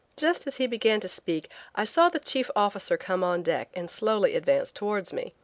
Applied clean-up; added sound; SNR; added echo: none; none; none; none.